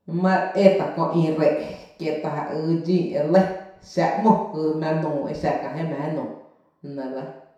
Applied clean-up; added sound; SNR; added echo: none; none; none; reverberation time 0.7 s.